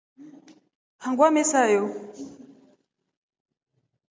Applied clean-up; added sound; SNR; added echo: none; none; none; none.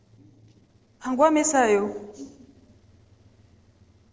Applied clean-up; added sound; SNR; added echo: neural separator model SepFormer DNS4.